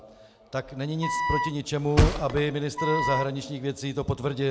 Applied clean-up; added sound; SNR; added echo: none; Thump, thud + Wind instrument, woodwind instrument; 0 dB; none.